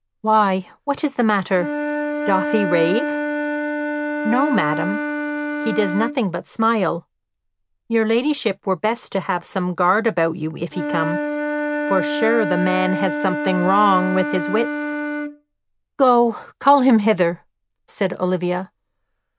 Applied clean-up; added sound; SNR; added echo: none; Wind instrument, woodwind instrument; 6 dB; none.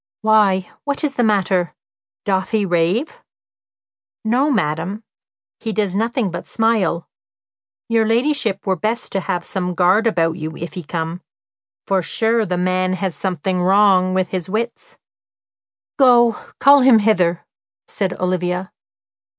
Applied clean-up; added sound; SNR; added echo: none; none; none; none.